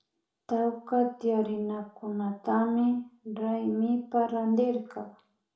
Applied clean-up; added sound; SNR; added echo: none; none; none; reverberation time 0.4 s.